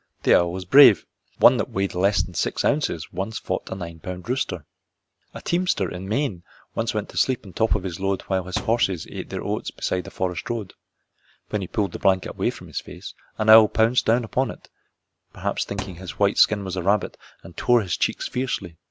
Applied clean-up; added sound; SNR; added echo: none; Thump, thud; 14 dB; none.